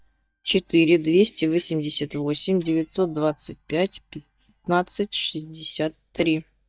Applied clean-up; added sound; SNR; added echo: neural mask model DeepFilterNet 3.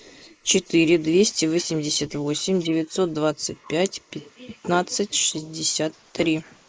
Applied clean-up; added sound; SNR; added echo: neural mask model Resemble Enhance denoiser.